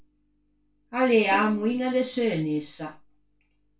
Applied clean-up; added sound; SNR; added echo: none; Bowed string instrument; 16 dB; reverberation time 0.3 s.